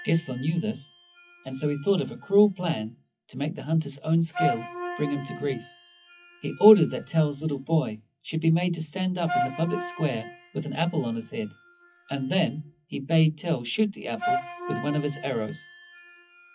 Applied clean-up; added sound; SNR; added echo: classical method WPE with log-MMSE.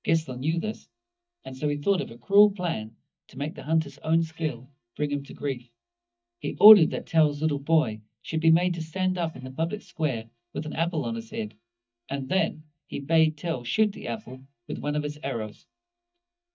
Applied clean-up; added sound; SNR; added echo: neural mask model DeepFilterNet 3.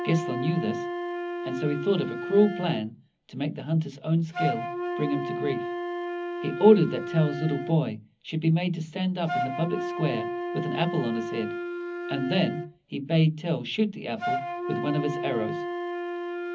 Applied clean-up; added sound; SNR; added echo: none; Wind instrument, woodwind instrument; 5 dB; reverberation time 0.4 s.